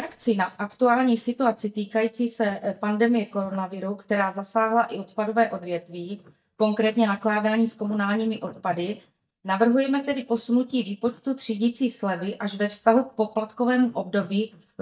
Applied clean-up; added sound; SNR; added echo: neural mask model DeepFilterNet 3.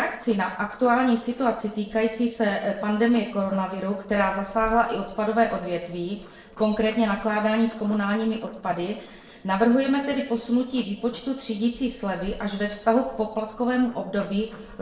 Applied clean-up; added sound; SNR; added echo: neural separator model SepFormer DNS4.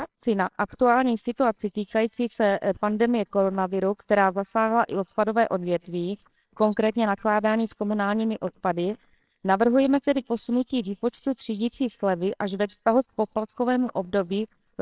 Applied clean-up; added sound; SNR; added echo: neural separator model SepFormer WHAMR!.